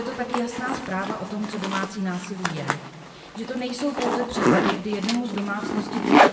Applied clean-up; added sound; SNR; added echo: none; Zipper (clothing); -3 dB; reverberation time 1.4 s.